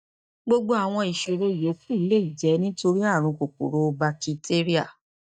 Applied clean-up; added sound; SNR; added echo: neural mask model DeepFilterNet 3.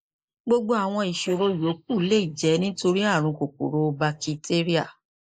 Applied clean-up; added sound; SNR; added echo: neural mask model Resemble Enhance denoiser.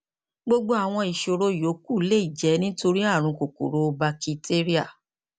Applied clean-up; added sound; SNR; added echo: none; none; none; none.